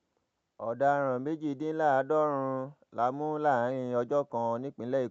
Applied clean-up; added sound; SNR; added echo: none; none; none; none.